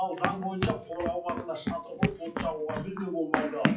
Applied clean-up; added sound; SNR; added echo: classical method WPE with log-MMSE.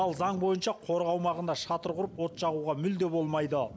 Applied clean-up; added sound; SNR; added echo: none; none; none; none.